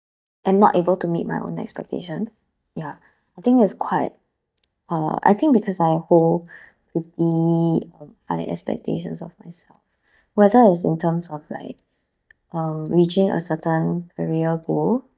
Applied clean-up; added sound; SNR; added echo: neural mask model DeepFilterNet 3.